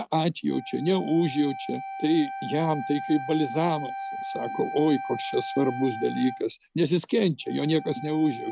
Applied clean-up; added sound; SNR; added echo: none; Wind instrument, woodwind instrument; 10 dB; none.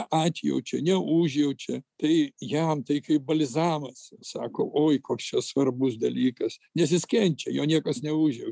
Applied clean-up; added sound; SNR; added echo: none; none; none; none.